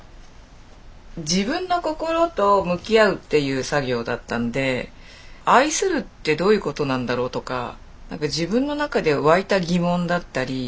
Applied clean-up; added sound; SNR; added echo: none; none; none; none.